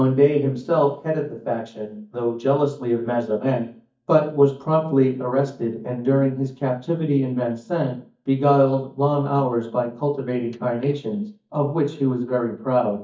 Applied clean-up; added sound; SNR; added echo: neural mask model DeepFilterNet 3.